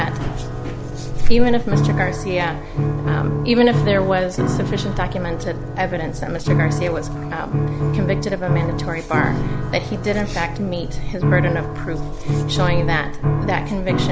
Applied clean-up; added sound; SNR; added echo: none; Piano; 2 dB; none.